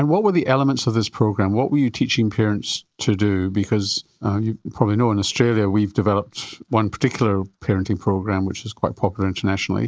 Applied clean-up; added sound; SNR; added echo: none; none; none; none.